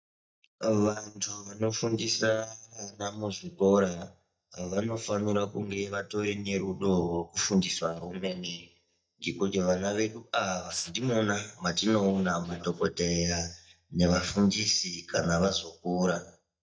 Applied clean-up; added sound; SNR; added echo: neural mask model DeepFilterNet 3.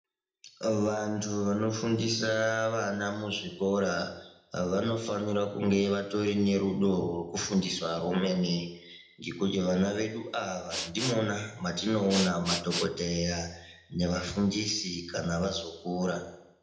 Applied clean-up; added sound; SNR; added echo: none; Respiratory sounds; 8 dB; reverberation time 0.7 s.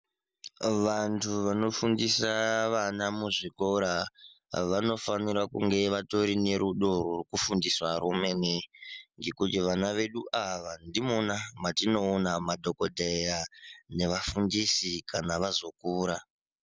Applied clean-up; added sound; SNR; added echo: none; none; none; none.